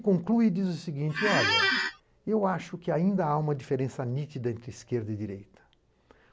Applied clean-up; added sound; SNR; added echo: none; Squeak; -3 dB; none.